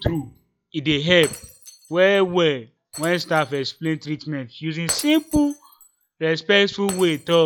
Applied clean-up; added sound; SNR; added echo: classical method log-MMSE.